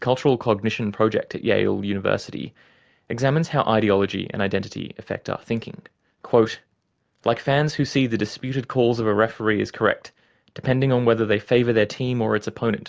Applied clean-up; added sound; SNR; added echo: none; none; none; none.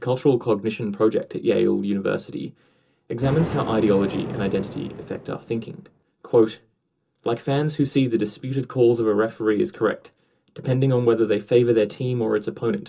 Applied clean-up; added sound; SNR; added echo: none; Thunder; 17 dB; reverberation time 0.2 s.